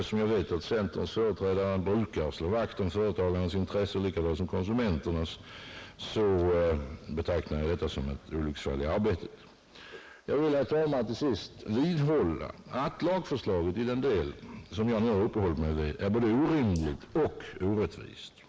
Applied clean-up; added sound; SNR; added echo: neural mask model Resemble Enhance denoiser.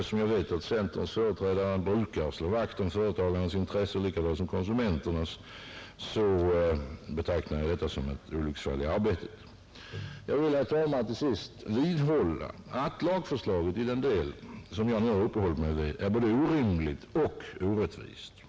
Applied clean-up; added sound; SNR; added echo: none; none; none; none.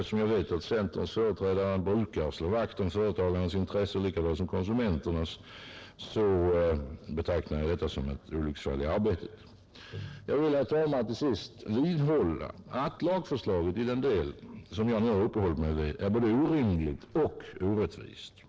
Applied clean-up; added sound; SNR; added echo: neural separator model SepFormer DNS4.